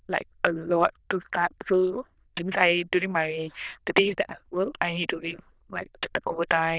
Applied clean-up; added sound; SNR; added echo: neural diffusion model UNIVERSE++.